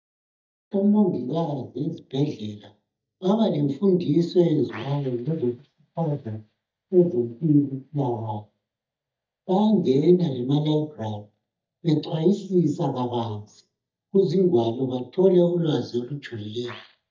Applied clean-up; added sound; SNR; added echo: neural mask model DeepFilterNet 3.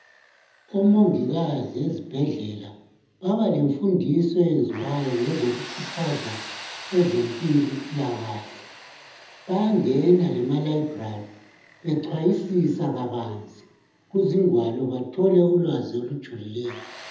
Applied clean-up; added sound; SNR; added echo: none; Tools; 20 dB; reverberation time 0.8 s.